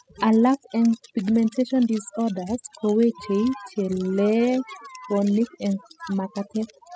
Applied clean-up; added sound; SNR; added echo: classical method spectral subtraction.